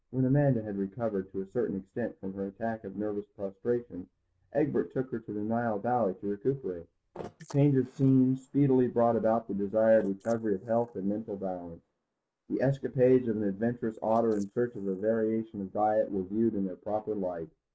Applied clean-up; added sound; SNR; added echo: neural mask model Resemble Enhance denoiser.